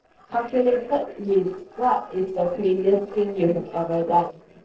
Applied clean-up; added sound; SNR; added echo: neural separator model SepFormer DNS4.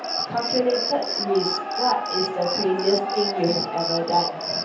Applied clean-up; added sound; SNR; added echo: none; Cricket; 3 dB; reverberation time 0.7 s.